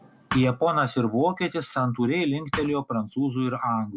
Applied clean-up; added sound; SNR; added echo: none; Thump, thud; 8 dB; none.